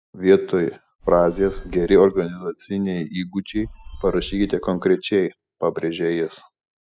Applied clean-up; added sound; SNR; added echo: classical method spectral subtraction.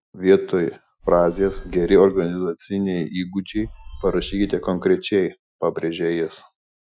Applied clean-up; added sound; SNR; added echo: classical method Wiener filter.